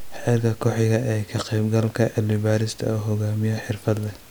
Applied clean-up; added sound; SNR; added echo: none; none; none; none.